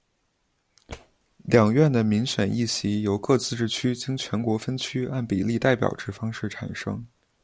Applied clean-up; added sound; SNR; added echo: none; none; none; none.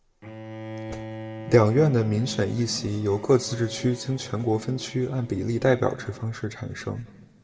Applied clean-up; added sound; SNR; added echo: none; Bowed string instrument; 16 dB; reverberation time 1.0 s.